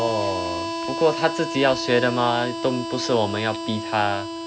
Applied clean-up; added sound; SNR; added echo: none; Harmonica; 6 dB; none.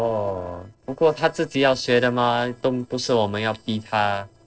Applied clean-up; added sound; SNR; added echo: neural separator model SepFormer DNS4.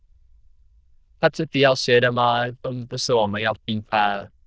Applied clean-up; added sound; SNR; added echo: neural diffusion model UNIVERSE++.